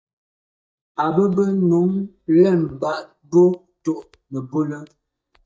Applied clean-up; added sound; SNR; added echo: neural mask model DeepFilterNet 3.